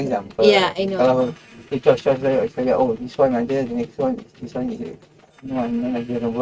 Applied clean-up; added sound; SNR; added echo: neural mask model RNNoise.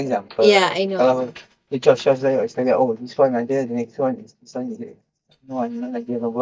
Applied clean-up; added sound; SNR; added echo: neural mask model DeepFilterNet 3.